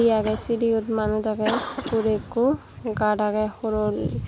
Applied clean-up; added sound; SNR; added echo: none; Cough; 13 dB; none.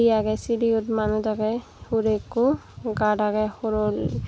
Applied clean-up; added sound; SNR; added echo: none; none; none; none.